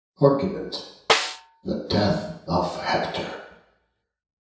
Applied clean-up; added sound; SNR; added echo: none; Snare drum; 1 dB; reverberation time 0.7 s.